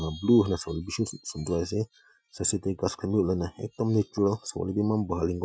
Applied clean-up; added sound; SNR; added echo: classical method Wiener filter.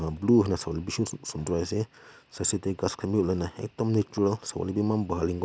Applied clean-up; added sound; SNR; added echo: none; none; none; none.